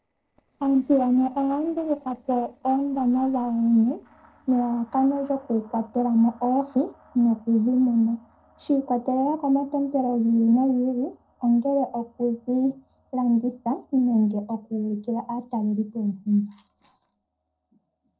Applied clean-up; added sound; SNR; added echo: neural separator model SepFormer DNS4.